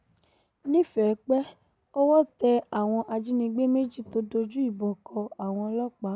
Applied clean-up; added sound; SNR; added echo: none; none; none; none.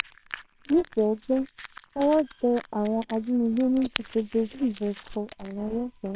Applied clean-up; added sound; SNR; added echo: neural separator model SepFormer WHAMR!.